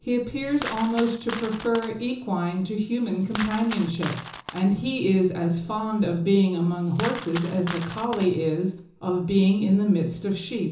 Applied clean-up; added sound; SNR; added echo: none; Coin (dropping); 10 dB; reverberation time 0.6 s.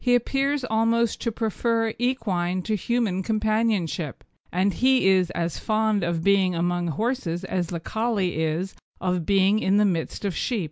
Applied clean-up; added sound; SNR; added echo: none; none; none; none.